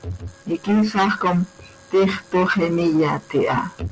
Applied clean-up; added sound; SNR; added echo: none; none; none; none.